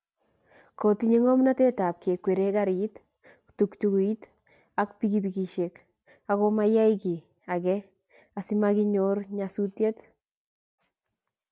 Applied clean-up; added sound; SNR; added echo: none; none; none; none.